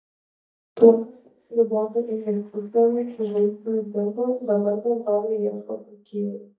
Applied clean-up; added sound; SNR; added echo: neural mask model DeepFilterNet 3.